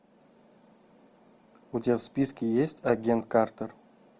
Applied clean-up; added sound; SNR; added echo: none; none; none; none.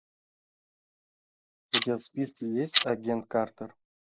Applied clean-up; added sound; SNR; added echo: neural mask model Resemble Enhance denoiser.